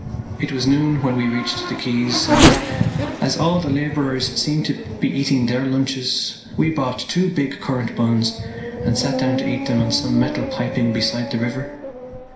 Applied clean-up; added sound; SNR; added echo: none; Race car, auto racing / Accelerating, revving, vroom; 5 dB; reverberation time 0.5 s.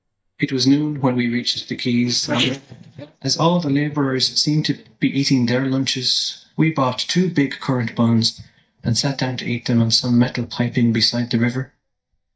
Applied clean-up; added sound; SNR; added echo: neural mask model DeepFilterNet 3.